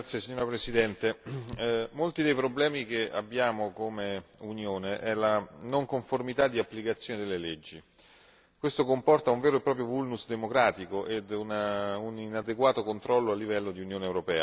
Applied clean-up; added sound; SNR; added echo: none; none; none; none.